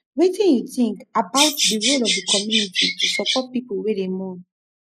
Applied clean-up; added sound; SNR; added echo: neural mask model Resemble Enhance denoiser.